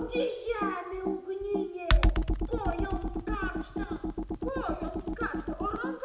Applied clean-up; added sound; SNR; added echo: none; Computer keyboard; -5 dB; reverberation time 0.8 s.